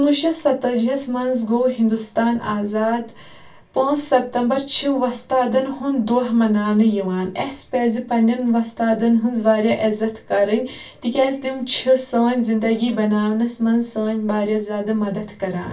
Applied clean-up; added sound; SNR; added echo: none; none; none; reverberation time 0.2 s.